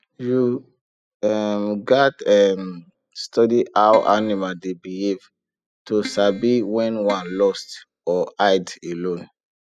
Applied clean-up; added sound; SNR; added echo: classical method spectral subtraction.